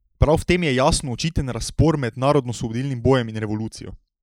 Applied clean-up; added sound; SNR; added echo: neural mask model Resemble Enhance denoiser.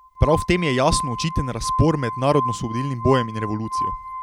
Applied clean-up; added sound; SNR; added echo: none; Glass; 7 dB; none.